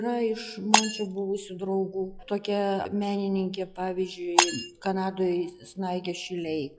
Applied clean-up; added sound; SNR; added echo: classical method log-MMSE.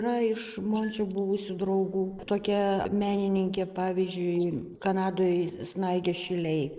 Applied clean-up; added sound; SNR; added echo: neural mask model Resemble Enhance denoiser.